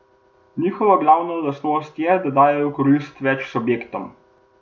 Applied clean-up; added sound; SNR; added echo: none; none; none; none.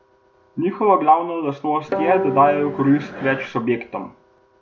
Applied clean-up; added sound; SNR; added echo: none; Guitar; 6 dB; none.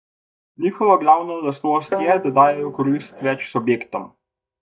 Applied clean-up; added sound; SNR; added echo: neural mask model DeepFilterNet 3.